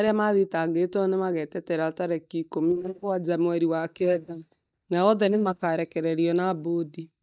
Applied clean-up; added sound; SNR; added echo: neural mask model DeepFilterNet 3.